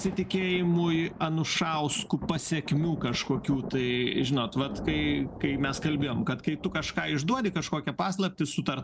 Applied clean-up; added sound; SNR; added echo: none; Thunder; 12 dB; none.